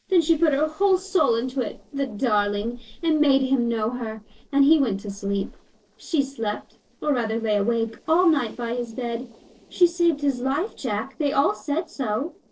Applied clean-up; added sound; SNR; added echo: neural separator model SepFormer DNS4.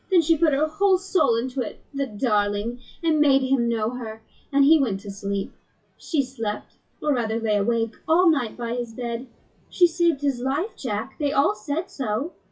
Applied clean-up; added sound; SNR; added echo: classical method WPE with log-MMSE.